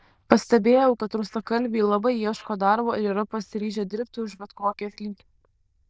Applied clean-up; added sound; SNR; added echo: neural diffusion model UNIVERSE++.